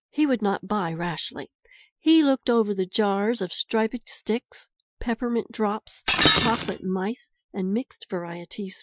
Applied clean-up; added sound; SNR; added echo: classical method Wiener filter.